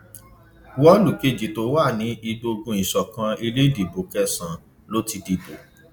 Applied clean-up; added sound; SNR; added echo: none; none; none; none.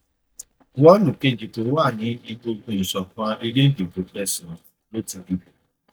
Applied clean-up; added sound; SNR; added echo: neural mask model DeepFilterNet 3.